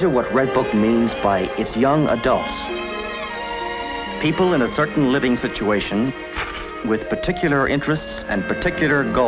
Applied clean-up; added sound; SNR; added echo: none; none; none; none.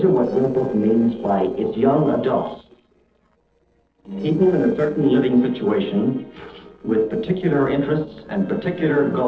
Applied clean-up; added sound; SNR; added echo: neural separator model SepFormer DNS4.